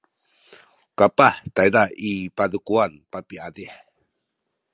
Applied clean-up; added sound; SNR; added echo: none; none; none; none.